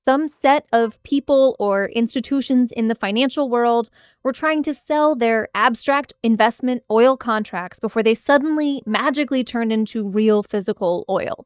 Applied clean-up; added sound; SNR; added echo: neural mask model DeepFilterNet 3.